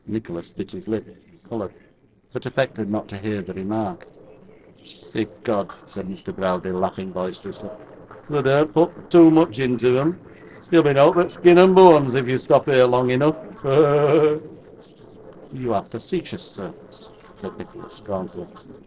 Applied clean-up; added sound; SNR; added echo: neural separator model SepFormer DNS4.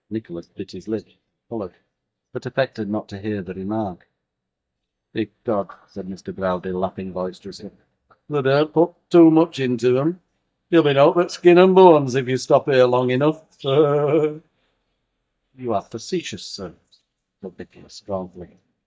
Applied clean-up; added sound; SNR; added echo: neural mask model DeepFilterNet 3.